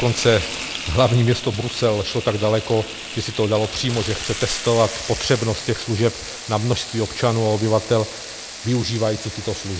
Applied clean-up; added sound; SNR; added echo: none; Frying (food); 11 dB; none.